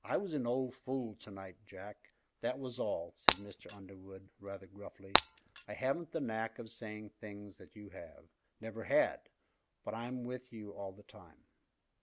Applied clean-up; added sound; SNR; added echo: none; Shatter; -4 dB; none.